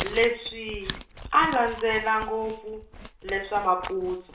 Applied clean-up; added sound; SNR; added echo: none; Chewing, mastication; 13 dB; reverberation time 0.5 s.